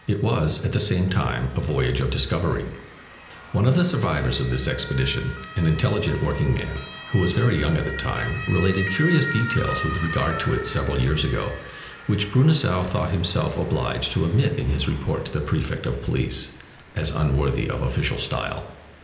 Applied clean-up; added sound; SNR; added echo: none; Motor vehicle (road) / Siren; 14 dB; reverberation time 0.9 s.